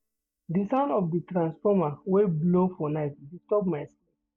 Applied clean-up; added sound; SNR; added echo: neural mask model DeepFilterNet 3.